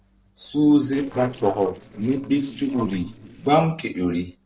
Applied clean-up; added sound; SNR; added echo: neural separator model SepFormer DNS4.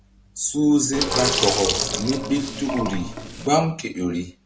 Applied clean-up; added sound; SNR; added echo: none; Sink (filling or washing); 2 dB; none.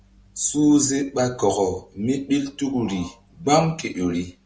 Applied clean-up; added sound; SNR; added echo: none; none; none; none.